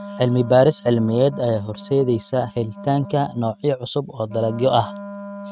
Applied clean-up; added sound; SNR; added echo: neural mask model RNNoise.